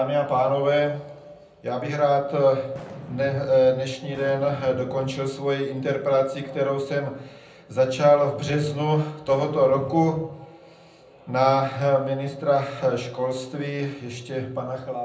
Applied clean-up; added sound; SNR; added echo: none; Fireworks; 15 dB; reverberation time 0.6 s.